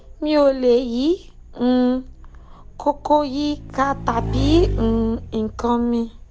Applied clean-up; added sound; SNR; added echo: none; Motorcycle / Engine; 9 dB; none.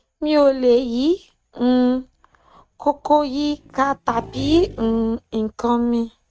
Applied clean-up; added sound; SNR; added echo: neural mask model RNNoise.